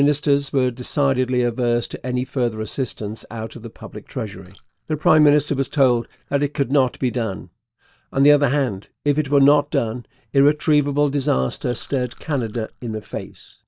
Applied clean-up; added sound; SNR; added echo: neural mask model DeepFilterNet 3.